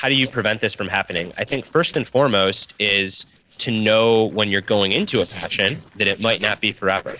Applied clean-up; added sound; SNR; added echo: neural separator model SepFormer DNS4.